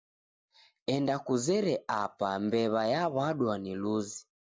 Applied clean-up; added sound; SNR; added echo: none; none; none; none.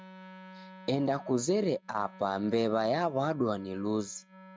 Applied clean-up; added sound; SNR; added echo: neural mask model RNNoise.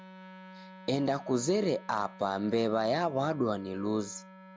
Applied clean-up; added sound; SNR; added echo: none; Wind instrument, woodwind instrument; 18 dB; none.